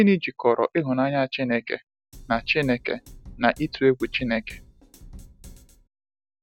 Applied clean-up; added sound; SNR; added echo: none; Drum kit; 19 dB; none.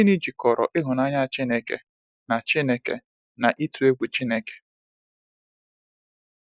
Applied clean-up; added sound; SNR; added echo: neural mask model Resemble Enhance denoiser.